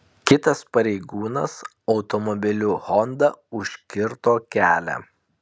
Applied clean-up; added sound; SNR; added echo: none; none; none; none.